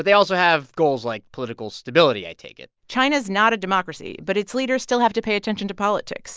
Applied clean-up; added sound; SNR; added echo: none; none; none; none.